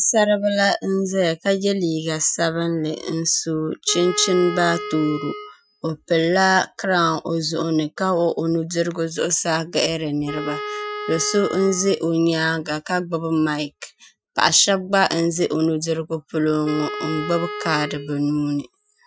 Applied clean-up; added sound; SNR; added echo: classical method Wiener filter.